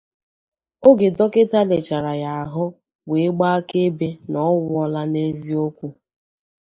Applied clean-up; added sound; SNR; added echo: neural mask model Resemble Enhance denoiser.